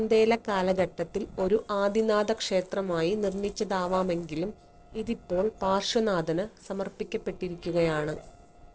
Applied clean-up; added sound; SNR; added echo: neural separator model SepFormer DNS4.